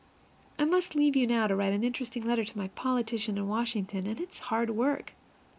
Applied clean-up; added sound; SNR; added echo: none; none; none; none.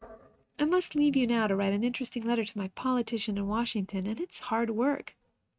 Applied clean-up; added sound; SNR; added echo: neural mask model RNNoise.